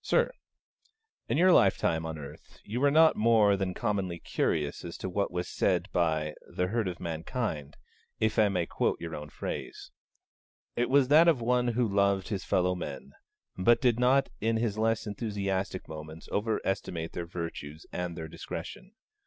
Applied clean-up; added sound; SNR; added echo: none; none; none; none.